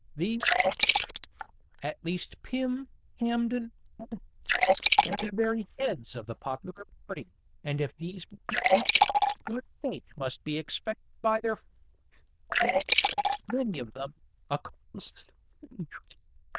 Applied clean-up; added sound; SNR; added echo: neural diffusion model UNIVERSE++.